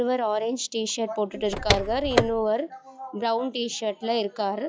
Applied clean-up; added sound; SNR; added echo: classical method log-MMSE.